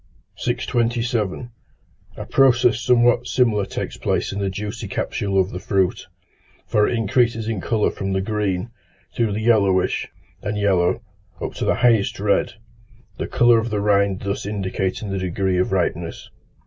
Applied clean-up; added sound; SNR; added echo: none; none; none; none.